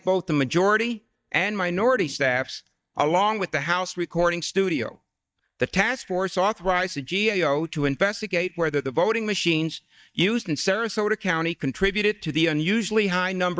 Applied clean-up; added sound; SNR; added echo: neural mask model DeepFilterNet 3.